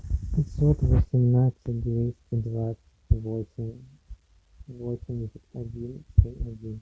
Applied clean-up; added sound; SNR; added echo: none; none; none; none.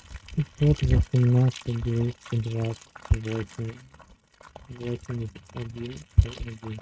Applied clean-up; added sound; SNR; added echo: neural mask model RNNoise.